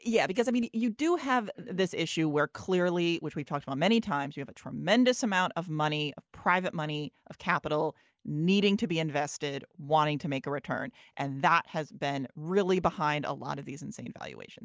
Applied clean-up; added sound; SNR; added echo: none; none; none; none.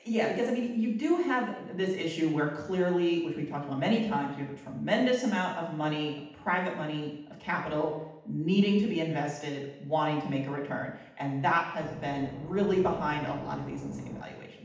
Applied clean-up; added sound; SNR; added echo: none; Engine / Boat, Water vehicle; 14 dB; reverberation time 0.8 s.